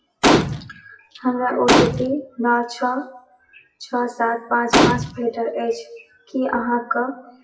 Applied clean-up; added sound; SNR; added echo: classical method WPE with log-MMSE.